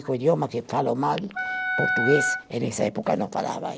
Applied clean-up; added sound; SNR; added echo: none; Wind instrument, woodwind instrument; 2 dB; none.